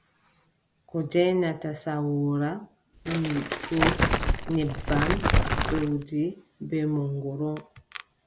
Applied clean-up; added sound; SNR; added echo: none; Crumpling, crinkling; -3 dB; none.